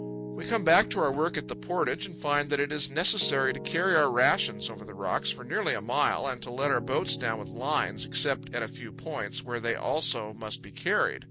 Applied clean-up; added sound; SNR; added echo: none; Piano; 12 dB; none.